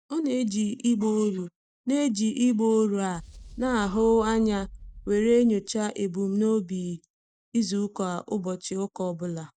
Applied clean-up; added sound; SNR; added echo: neural mask model DeepFilterNet 3.